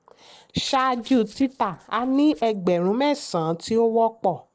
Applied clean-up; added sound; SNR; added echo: neural separator model SepFormer DNS4.